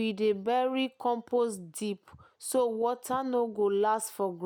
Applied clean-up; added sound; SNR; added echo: none; none; none; none.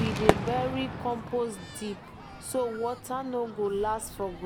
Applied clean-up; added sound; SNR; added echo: none; Crowd / Fireworks; 2 dB; none.